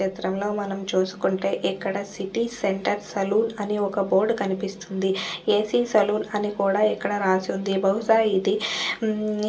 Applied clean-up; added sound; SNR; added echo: none; none; none; reverberation time 0.2 s.